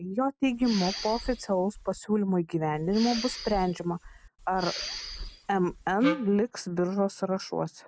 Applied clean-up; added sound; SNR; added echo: none; Wind instrument, woodwind instrument + Respiratory sounds; 10 dB; none.